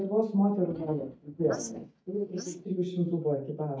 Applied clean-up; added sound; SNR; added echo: neural mask model DeepFilterNet 3.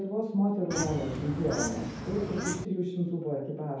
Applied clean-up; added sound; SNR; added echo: none; Bird / Fowl; 4 dB; reverberation time 0.9 s.